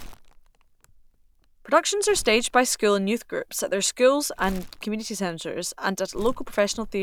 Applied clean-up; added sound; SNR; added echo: none; Crumpling, crinkling; 15 dB; none.